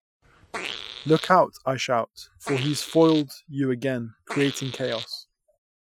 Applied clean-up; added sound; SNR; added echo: classical method Wiener filter.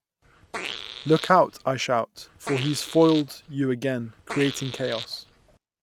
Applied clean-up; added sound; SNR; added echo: none; Fart; 13 dB; none.